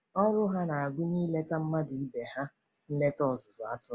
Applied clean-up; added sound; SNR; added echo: none; none; none; none.